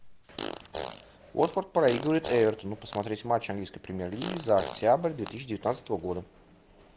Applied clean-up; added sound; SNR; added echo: none; Fart; 10 dB; none.